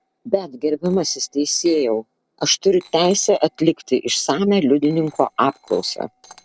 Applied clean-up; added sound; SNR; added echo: neural separator model SepFormer DNS4.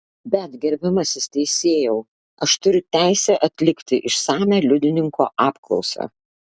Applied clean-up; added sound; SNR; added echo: none; none; none; none.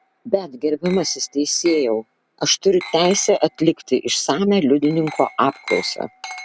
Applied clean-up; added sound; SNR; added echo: none; Glass; 17 dB; none.